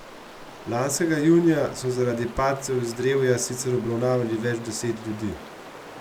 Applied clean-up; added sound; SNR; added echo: none; Stream; 17 dB; none.